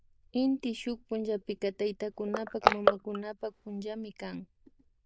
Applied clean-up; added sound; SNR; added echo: neural diffusion model UNIVERSE++.